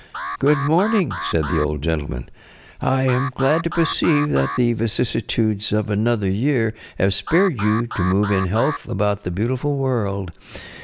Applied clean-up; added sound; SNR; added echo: none; Alarm; 9 dB; none.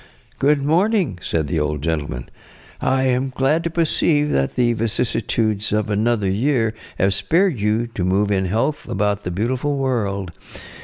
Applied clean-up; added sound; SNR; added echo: none; none; none; none.